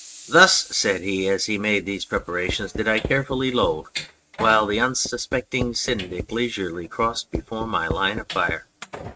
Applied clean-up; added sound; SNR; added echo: neural mask model RNNoise.